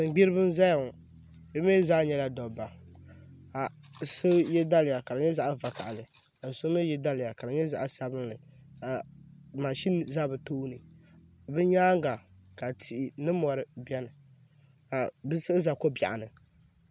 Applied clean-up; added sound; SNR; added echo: none; none; none; none.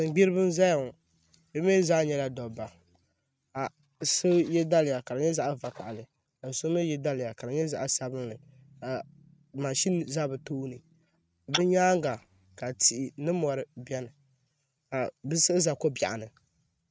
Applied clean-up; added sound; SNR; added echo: neural mask model RNNoise.